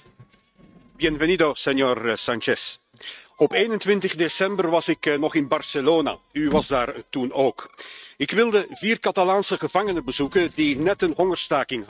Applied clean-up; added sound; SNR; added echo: neural mask model RNNoise.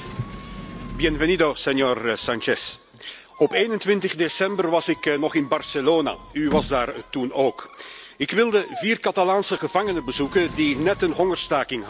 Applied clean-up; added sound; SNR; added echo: none; Sliding door + Squeak; 15 dB; none.